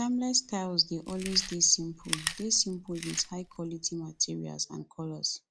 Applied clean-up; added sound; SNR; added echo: none; Chewing, mastication; 11 dB; none.